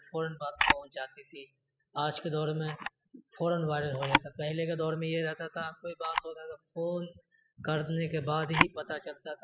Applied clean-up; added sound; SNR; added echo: classical method spectral subtraction.